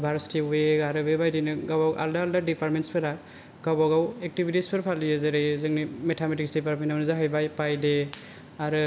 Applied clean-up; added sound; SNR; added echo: none; none; none; none.